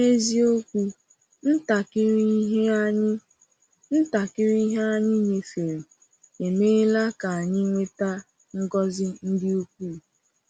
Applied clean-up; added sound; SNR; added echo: none; none; none; none.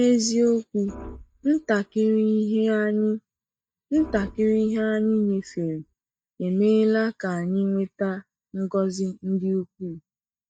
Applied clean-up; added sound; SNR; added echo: neural mask model DeepFilterNet 3.